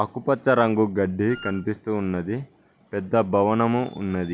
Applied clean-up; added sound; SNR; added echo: none; Wind instrument, woodwind instrument; 13 dB; none.